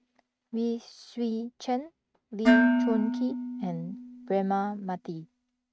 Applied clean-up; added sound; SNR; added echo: neural mask model RNNoise.